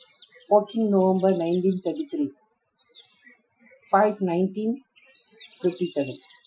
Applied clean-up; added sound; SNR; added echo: classical method Wiener filter.